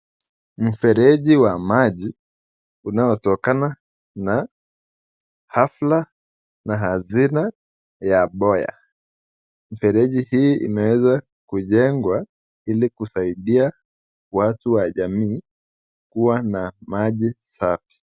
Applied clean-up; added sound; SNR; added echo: none; none; none; none.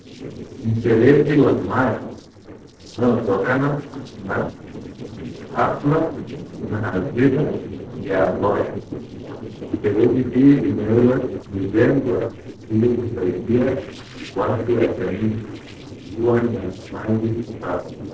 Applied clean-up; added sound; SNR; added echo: neural separator model SepFormer DNS4.